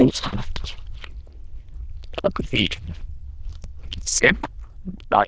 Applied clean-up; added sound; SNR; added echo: neural diffusion model UNIVERSE++.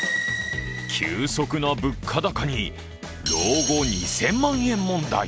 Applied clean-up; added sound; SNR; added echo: none; none; none; none.